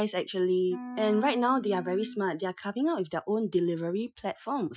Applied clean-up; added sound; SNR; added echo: classical method Wiener filter.